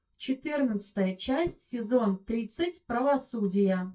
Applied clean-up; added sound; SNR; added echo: neural mask model DeepFilterNet 3.